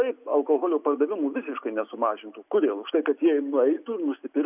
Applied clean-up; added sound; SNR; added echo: none; none; none; none.